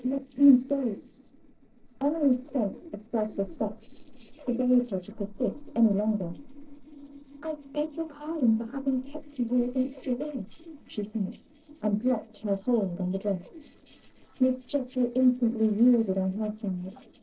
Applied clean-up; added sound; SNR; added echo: neural separator model SepFormer DNS4.